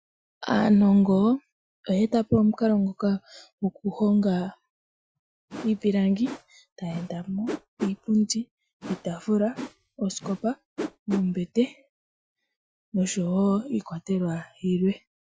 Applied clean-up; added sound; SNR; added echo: classical method Wiener filter.